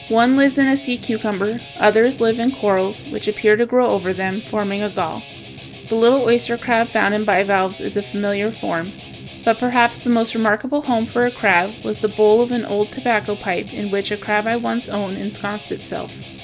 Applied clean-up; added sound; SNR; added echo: none; Guitar; 17 dB; none.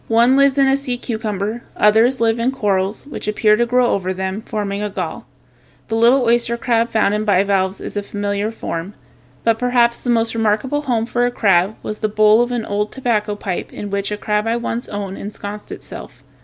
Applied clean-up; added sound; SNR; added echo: none; none; none; none.